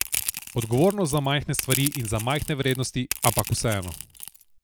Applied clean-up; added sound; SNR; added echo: none; Crushing; 7 dB; none.